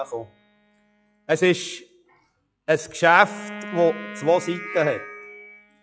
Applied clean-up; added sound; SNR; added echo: classical method log-MMSE.